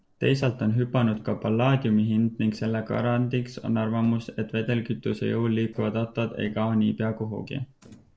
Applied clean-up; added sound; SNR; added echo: neural separator model SepFormer DNS4.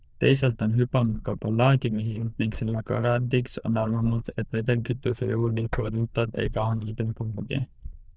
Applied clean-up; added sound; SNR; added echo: neural diffusion model UNIVERSE++.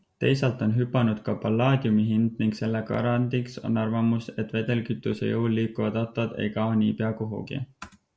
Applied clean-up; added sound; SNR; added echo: none; none; none; none.